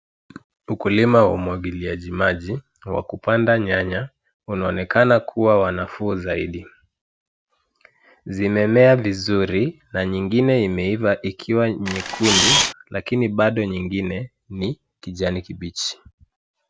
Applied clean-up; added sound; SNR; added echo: none; Camera; -2 dB; none.